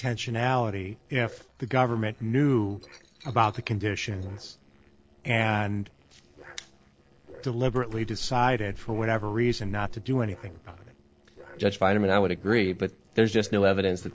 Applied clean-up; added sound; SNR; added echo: neural separator model SepFormer DNS4.